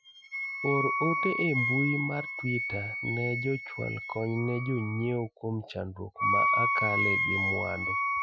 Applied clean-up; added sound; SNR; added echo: classical method Wiener filter.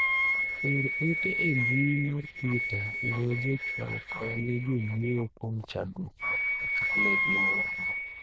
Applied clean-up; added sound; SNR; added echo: neural diffusion model UNIVERSE++.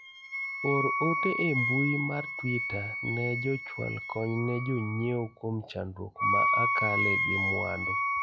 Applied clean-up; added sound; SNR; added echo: classical method log-MMSE.